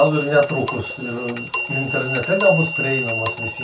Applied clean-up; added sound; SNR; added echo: none; Clock; 5 dB; reverberation time 0.2 s.